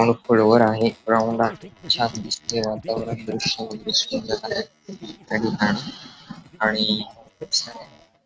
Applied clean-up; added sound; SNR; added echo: neural mask model RNNoise.